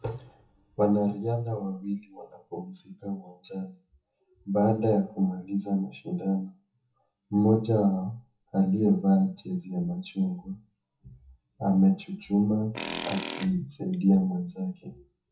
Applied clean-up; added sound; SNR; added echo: classical method WPE with log-MMSE.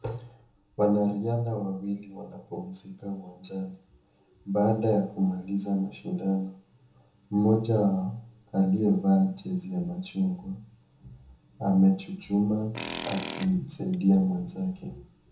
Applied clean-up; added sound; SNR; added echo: none; Tools; 10 dB; reverberation time 0.8 s.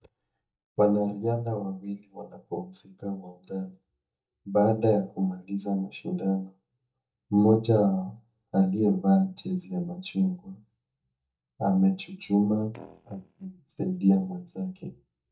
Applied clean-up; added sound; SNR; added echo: neural mask model DeepFilterNet 3.